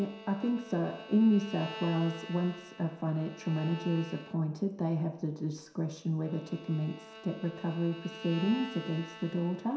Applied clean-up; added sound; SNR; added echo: none; Bowed string instrument; 15 dB; reverberation time 0.7 s.